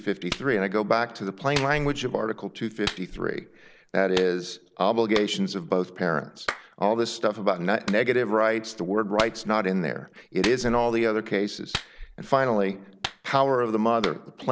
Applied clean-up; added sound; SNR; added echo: none; Clapping; 14 dB; none.